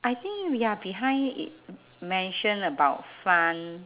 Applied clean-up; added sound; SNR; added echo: none; none; none; none.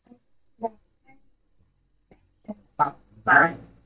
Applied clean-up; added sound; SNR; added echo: neural mask model DeepFilterNet 3.